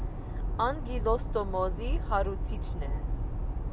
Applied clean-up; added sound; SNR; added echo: none; none; none; none.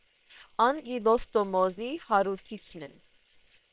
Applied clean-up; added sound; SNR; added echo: neural separator model SepFormer WHAM!.